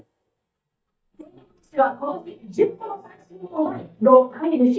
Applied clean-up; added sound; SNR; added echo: neural mask model DeepFilterNet 3.